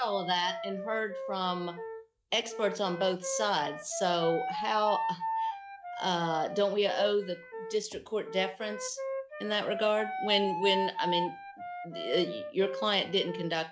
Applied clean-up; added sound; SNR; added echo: classical method log-MMSE.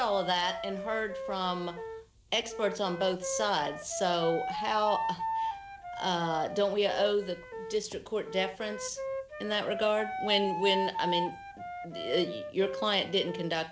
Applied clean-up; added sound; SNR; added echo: none; Wind instrument, woodwind instrument; 6 dB; none.